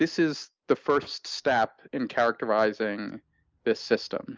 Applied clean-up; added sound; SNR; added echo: none; none; none; none.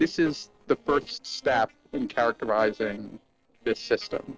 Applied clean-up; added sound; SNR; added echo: neural separator model SepFormer DNS4.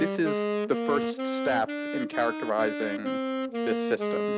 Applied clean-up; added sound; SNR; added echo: none; Wind instrument, woodwind instrument; 0 dB; none.